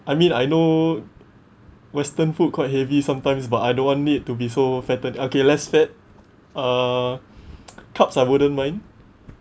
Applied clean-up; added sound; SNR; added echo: none; none; none; none.